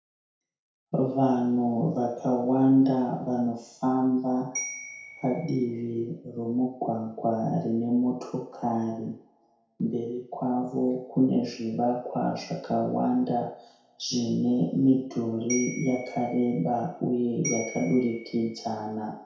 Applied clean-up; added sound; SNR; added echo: none; Bell; 12 dB; reverberation time 0.5 s.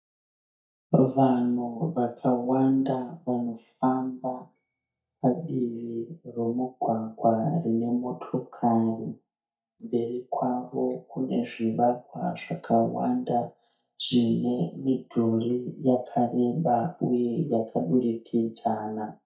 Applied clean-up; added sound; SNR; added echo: neural mask model DeepFilterNet 3.